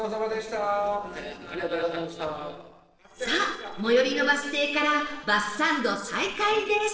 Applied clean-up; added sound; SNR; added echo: neural separator model SepFormer DNS4.